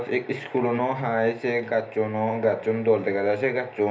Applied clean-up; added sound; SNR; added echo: none; none; none; reverberation time 0.3 s.